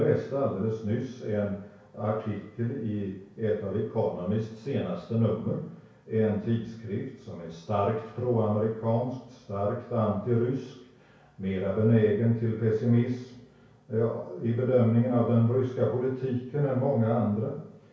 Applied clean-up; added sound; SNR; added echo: none; none; none; reverberation time 0.6 s.